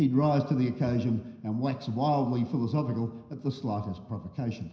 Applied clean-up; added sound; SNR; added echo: none; none; none; reverberation time 0.9 s.